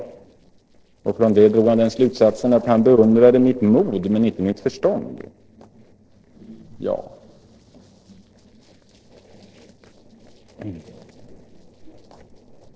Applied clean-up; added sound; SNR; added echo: neural separator model SepFormer DNS4.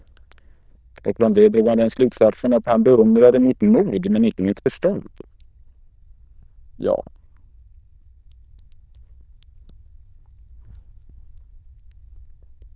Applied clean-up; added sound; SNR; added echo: neural diffusion model UNIVERSE++.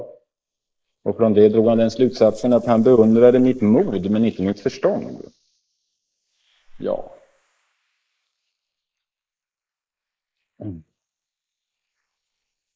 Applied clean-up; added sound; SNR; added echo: neural mask model Resemble Enhance denoiser.